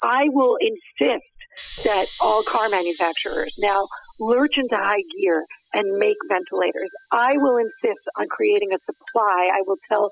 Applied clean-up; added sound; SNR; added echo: classical method spectral subtraction.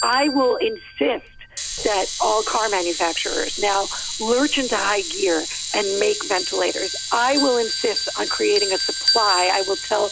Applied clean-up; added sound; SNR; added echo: none; Camera + Bell; 5 dB; none.